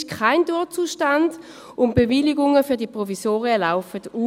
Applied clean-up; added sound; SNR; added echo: none; none; none; none.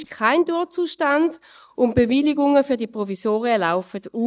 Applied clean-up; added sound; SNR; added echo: neural mask model DeepFilterNet 3.